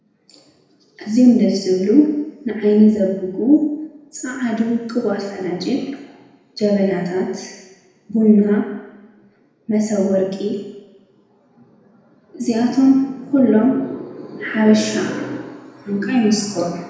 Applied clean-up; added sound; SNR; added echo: none; none; none; reverberation time 0.9 s.